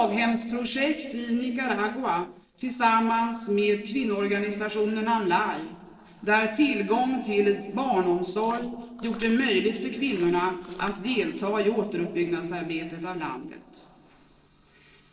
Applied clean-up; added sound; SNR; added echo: neural separator model SepFormer DNS4.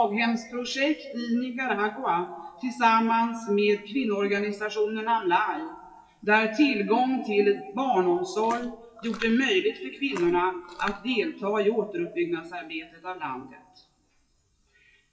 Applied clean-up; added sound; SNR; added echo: classical method WPE with log-MMSE.